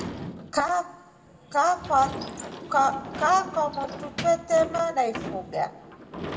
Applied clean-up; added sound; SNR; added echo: none; Sliding door / Slam; 11 dB; reverberation time 1.4 s.